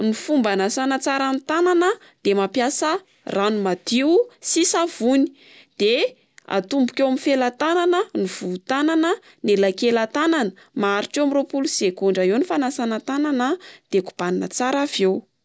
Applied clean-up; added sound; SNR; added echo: none; none; none; none.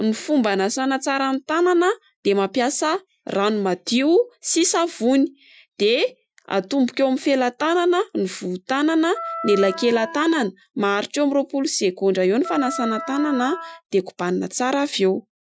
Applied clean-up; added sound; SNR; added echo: classical method Wiener filter.